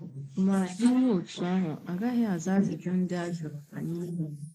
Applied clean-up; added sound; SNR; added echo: neural mask model Resemble Enhance denoiser.